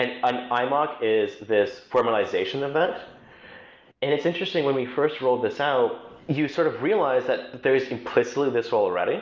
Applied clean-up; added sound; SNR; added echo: none; none; none; none.